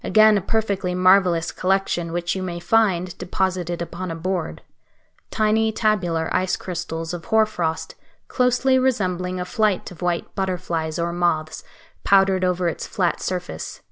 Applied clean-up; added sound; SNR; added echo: none; none; none; none.